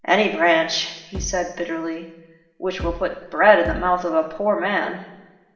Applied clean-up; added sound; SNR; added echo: none; Bass drum; 13 dB; reverberation time 1.2 s.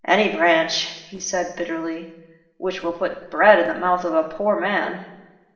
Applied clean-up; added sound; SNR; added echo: neural separator model SepFormer DNS4.